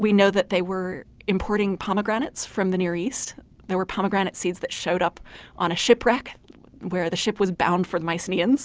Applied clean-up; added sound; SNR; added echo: none; none; none; none.